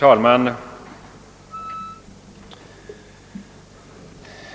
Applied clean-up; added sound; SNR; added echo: none; Wind instrument, woodwind instrument; 16 dB; none.